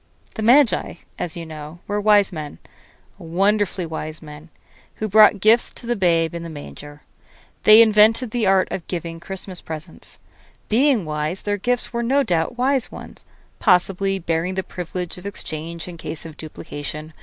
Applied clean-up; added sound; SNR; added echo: none; none; none; none.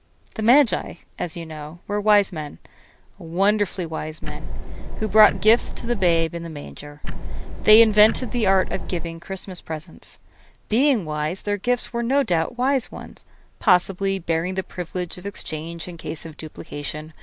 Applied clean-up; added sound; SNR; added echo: none; Tick-tock; -2 dB; none.